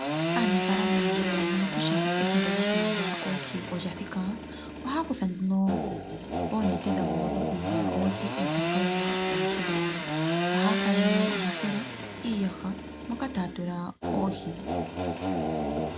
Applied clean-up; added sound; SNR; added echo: none; Sawing / Engine; -2 dB; none.